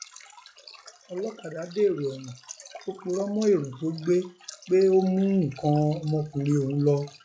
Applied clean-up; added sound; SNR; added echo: classical method log-MMSE.